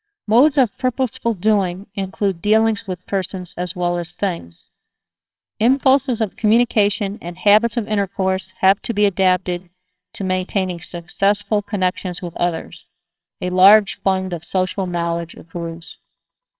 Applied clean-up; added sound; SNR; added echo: neural separator model SepFormer WHAMR!.